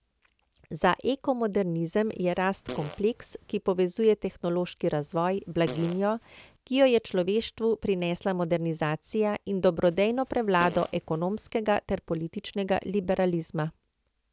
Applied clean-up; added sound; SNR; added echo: none; Fart; 16 dB; none.